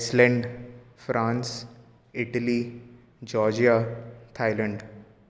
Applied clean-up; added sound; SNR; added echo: none; none; none; none.